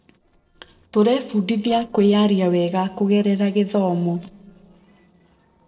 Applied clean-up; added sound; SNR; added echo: neural separator model SepFormer DNS4.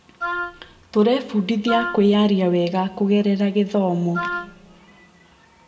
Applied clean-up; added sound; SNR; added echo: none; Wind instrument, woodwind instrument; 8 dB; reverberation time 1.2 s.